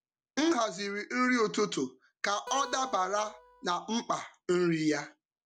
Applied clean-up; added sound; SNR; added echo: none; Acoustic guitar; 16 dB; none.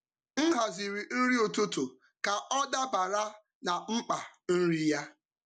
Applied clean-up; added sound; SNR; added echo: none; none; none; none.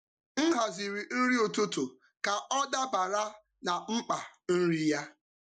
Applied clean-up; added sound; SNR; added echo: neural mask model Resemble Enhance denoiser.